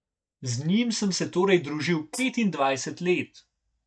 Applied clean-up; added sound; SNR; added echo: neural mask model DeepFilterNet 3.